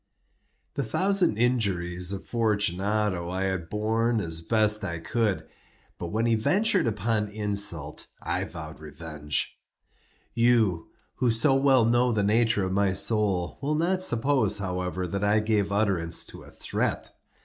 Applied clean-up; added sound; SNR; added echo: neural mask model Resemble Enhance denoiser.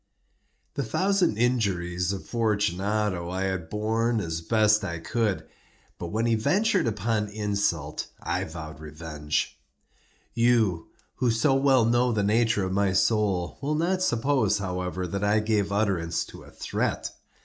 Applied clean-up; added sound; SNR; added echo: none; none; none; none.